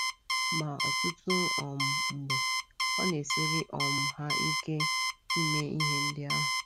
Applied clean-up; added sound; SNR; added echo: none; Alarm; -4 dB; none.